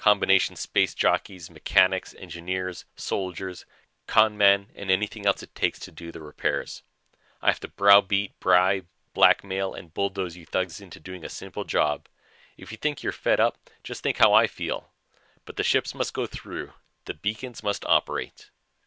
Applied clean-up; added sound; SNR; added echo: none; none; none; none.